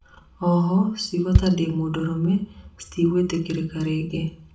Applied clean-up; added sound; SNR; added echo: none; Bass drum; 4 dB; reverberation time 0.3 s.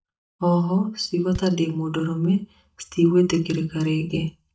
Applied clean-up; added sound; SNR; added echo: neural mask model DeepFilterNet 3.